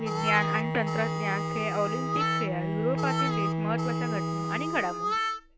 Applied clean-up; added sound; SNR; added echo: none; Bowed string instrument + Harmonica; -3 dB; none.